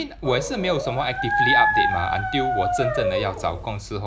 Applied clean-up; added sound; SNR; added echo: none; Dog; -2 dB; none.